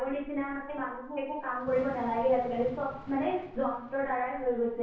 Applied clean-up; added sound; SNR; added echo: none; Thunder / Rain; 17 dB; reverberation time 0.6 s.